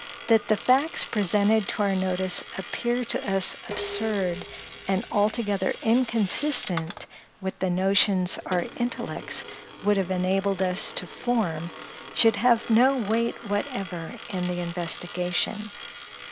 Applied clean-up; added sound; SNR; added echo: none; Dishes, pots, and pans + Coin (dropping); 15 dB; none.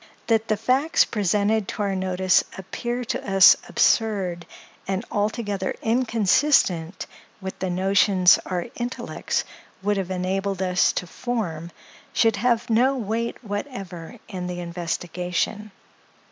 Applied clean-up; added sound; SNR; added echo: none; none; none; none.